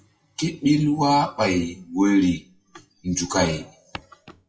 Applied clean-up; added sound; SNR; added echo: classical method WPE with log-MMSE.